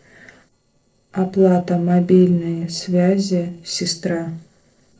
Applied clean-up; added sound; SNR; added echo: neural separator model SepFormer DNS4.